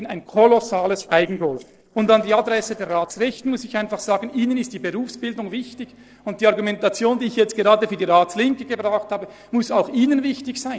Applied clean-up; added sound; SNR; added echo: neural separator model SepFormer DNS4.